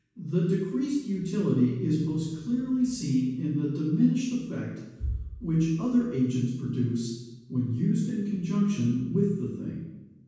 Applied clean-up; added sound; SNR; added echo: none; none; none; reverberation time 1.2 s.